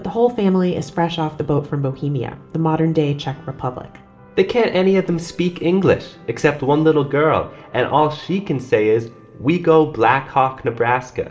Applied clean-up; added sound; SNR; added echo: none; none; none; reverberation time 1.7 s.